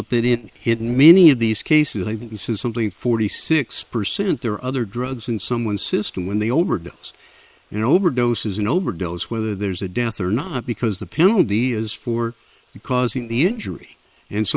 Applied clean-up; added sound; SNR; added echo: neural separator model SepFormer WHAM!.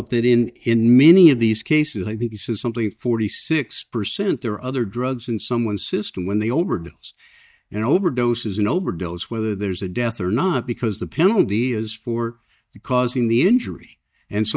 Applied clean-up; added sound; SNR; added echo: neural mask model DeepFilterNet 3.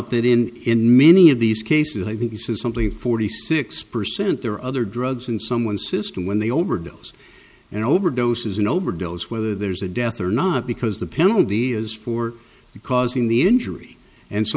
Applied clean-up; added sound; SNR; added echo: none; none; none; none.